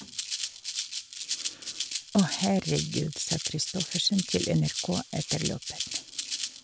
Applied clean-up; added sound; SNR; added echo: none; Rattle (instrument); 4 dB; none.